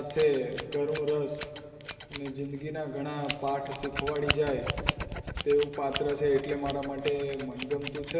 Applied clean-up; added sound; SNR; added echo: none; Scissors; 4 dB; reverberation time 2.9 s.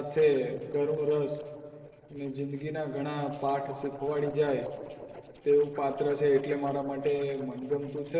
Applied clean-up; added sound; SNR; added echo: neural separator model SepFormer DNS4.